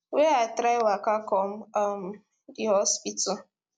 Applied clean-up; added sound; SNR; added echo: none; none; none; none.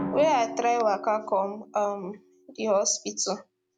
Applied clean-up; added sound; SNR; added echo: none; Drum; 13 dB; none.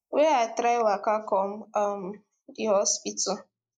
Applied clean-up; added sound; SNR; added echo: neural mask model Resemble Enhance denoiser.